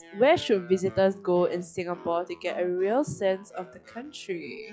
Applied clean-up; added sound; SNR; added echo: classical method log-MMSE.